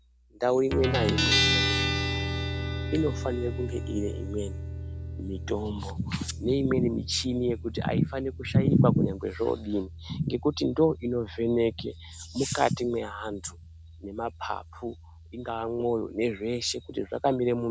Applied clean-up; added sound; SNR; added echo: none; Guitar; 5 dB; none.